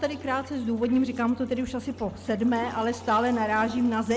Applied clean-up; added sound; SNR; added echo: none; Microwave oven + Toilet flush / Water; 17 dB; none.